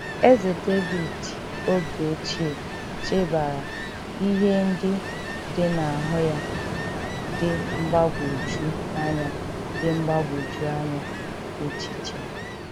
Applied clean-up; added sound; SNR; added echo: none; Ocean; 5 dB; none.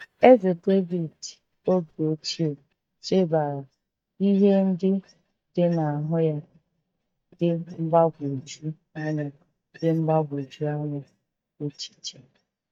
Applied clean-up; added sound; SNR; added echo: neural mask model DeepFilterNet 3.